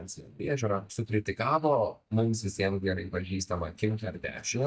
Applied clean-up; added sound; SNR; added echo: neural mask model DeepFilterNet 3.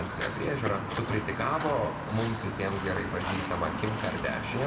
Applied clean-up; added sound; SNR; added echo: none; Walk, footsteps; 4 dB; reverberation time 1.9 s.